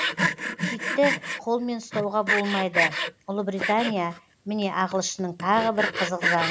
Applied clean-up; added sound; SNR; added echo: none; Sawing; 3 dB; none.